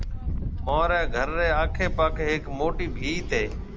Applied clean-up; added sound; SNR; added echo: none; Wind; 2 dB; none.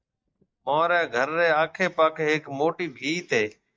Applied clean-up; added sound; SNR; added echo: neural mask model DeepFilterNet 3.